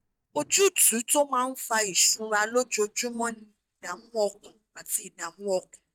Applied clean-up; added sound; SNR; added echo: neural mask model DeepFilterNet 3.